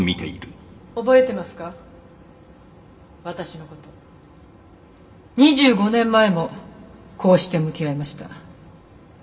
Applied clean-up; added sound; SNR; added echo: none; none; none; reverberation time 1.2 s.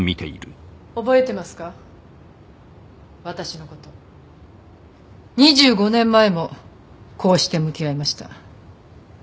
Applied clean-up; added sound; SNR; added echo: none; none; none; none.